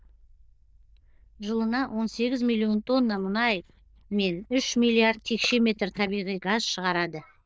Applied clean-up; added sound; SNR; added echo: neural diffusion model UNIVERSE++.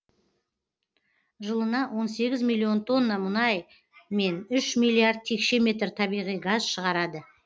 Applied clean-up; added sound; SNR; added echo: none; none; none; none.